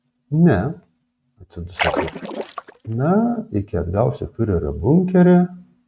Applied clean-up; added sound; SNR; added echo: neural mask model RNNoise.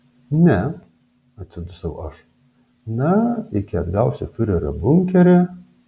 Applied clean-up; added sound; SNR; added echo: none; none; none; none.